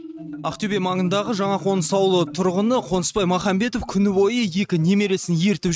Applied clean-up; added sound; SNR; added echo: neural mask model RNNoise.